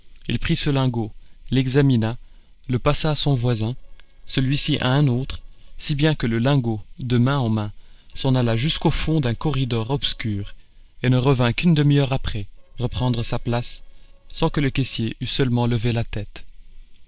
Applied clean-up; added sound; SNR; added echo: neural separator model SepFormer DNS4.